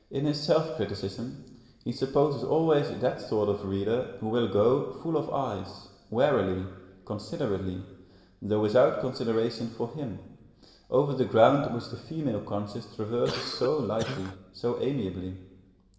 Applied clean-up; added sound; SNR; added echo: none; Cough; 9 dB; reverberation time 1.2 s.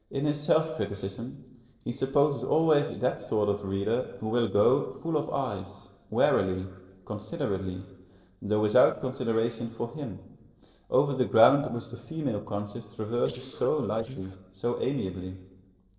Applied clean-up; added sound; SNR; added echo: neural separator model SepFormer DNS4.